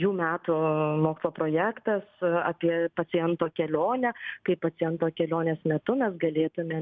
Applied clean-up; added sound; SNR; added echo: none; none; none; none.